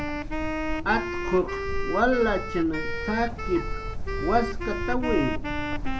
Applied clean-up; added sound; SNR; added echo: none; Wind instrument, woodwind instrument + Bird; 0 dB; none.